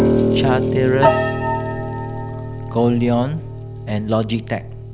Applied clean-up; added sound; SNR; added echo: none; Piano; -2 dB; none.